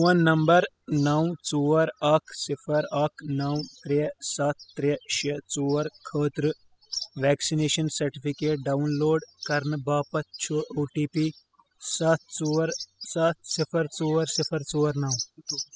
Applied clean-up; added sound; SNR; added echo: classical method spectral subtraction.